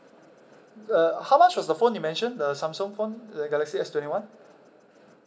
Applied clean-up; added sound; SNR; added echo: none; none; none; none.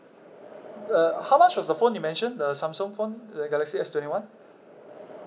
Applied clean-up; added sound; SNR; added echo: none; Wind; 19 dB; none.